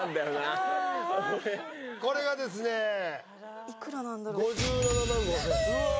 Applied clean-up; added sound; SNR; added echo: none; none; none; none.